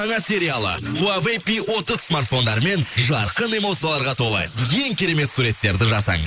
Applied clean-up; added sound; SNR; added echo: neural mask model Resemble Enhance denoiser.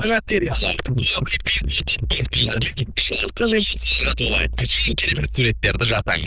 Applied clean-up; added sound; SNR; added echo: neural diffusion model UNIVERSE++.